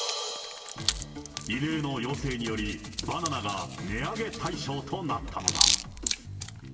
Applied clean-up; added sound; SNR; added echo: none; Hands; 1 dB; reverberation time 1.4 s.